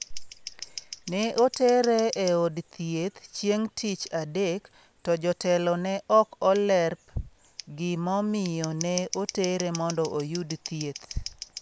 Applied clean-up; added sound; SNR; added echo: none; Scissors; 16 dB; none.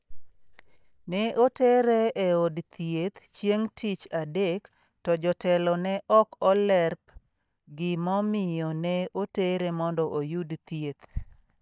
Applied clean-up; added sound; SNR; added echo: neural mask model DeepFilterNet 3.